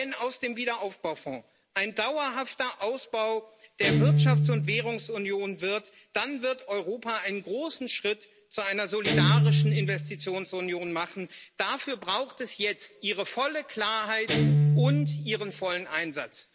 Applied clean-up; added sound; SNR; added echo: none; Guitar; -1 dB; none.